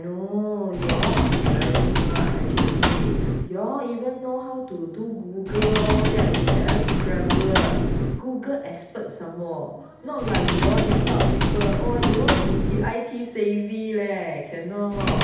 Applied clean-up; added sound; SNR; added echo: none; Computer keyboard; -5 dB; reverberation time 0.8 s.